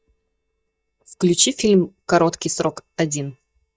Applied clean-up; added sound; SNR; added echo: neural mask model DeepFilterNet 3.